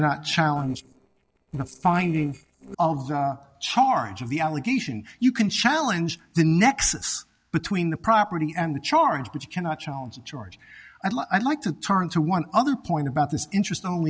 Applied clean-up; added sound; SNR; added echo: neural separator model SepFormer DNS4.